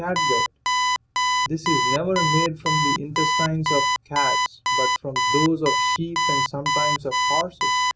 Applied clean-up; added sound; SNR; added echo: none; Alarm; -4 dB; none.